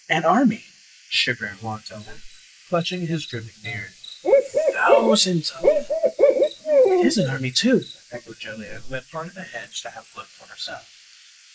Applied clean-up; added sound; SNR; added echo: neural mask model Resemble Enhance denoiser.